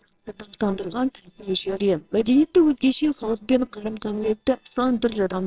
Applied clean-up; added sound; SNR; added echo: neural separator model SepFormer WHAMR!.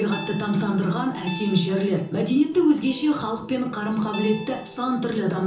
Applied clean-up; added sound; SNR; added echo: none; Guitar; 16 dB; reverberation time 0.7 s.